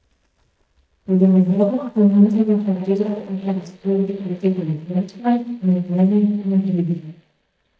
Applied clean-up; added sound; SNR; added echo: neural mask model DeepFilterNet 3.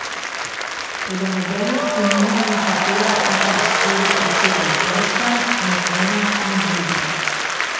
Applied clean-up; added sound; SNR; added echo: none; Applause; -4 dB; reverberation time 1.2 s.